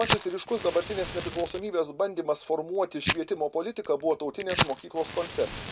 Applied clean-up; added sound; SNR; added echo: none; Fire; 2 dB; none.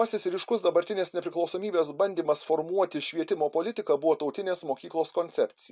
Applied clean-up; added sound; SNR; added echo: none; none; none; none.